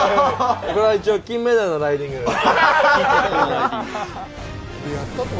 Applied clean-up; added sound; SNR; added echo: none; none; none; none.